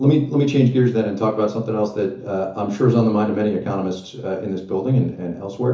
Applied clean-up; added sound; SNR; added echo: none; none; none; reverberation time 0.7 s.